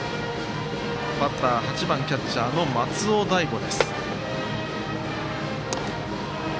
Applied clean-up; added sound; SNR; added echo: none; none; none; none.